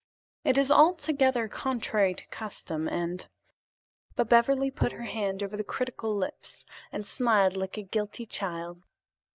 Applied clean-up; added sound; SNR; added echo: neural mask model DeepFilterNet 3.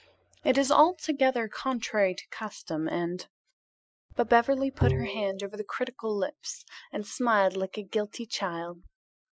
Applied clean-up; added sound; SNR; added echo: classical method Wiener filter.